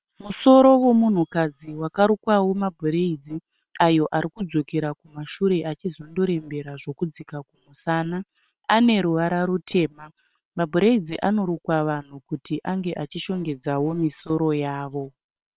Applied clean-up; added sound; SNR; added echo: neural separator model SepFormer WHAM!.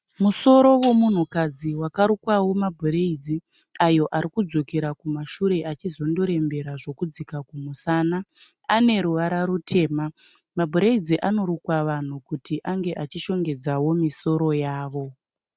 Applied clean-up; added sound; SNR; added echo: neural mask model RNNoise.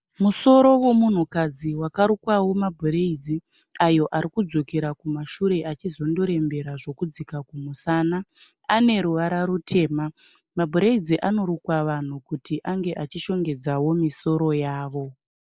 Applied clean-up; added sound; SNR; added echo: neural mask model Resemble Enhance denoiser.